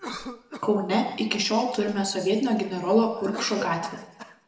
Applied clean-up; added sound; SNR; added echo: none; Cough; 15 dB; reverberation time 0.9 s.